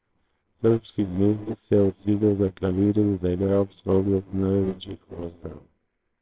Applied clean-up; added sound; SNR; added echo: neural separator model SepFormer WHAMR!.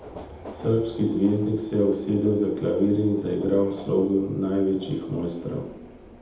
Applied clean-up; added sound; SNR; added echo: none; Subway, metro, underground; 17 dB; reverberation time 0.8 s.